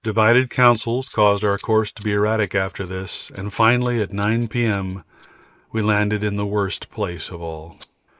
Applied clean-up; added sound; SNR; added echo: neural mask model Resemble Enhance denoiser.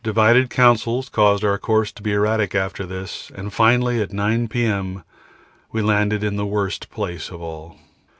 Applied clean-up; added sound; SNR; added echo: none; none; none; none.